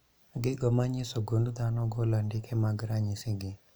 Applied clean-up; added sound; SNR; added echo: none; none; none; none.